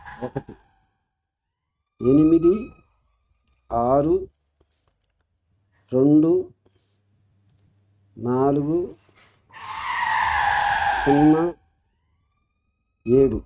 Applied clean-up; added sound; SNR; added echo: neural mask model RNNoise.